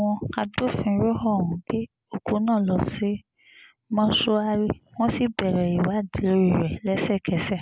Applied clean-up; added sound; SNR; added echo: none; none; none; none.